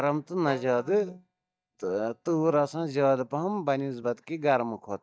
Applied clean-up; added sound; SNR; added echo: neural mask model DeepFilterNet 3.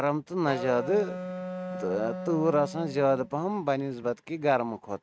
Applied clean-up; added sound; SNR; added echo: neural mask model RNNoise.